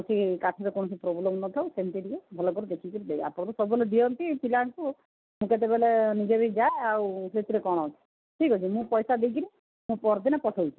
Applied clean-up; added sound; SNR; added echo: none; none; none; none.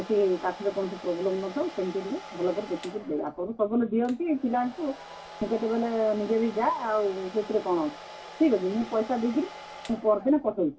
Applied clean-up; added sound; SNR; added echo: none; Domestic sounds, home sounds; 16 dB; reverberation time 0.2 s.